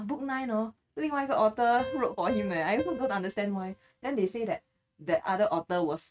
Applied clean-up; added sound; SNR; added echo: neural mask model RNNoise.